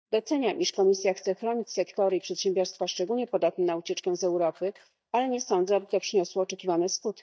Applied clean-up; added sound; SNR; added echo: neural mask model DeepFilterNet 3.